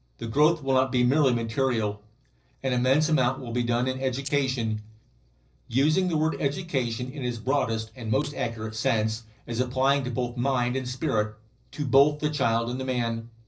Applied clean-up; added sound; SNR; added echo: neural separator model SepFormer DNS4.